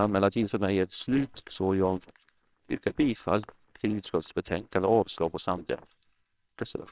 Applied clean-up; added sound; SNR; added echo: neural separator model SepFormer WHAMR!.